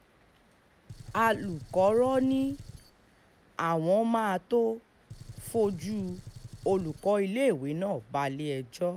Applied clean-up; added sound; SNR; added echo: none; Gunshot, gunfire; 17 dB; none.